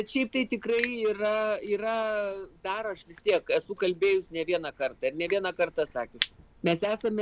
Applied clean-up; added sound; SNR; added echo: none; Crushing; 12 dB; none.